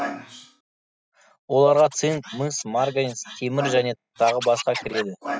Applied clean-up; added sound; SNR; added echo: classical method spectral subtraction.